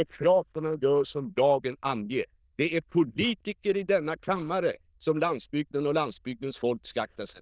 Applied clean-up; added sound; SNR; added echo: neural diffusion model UNIVERSE++.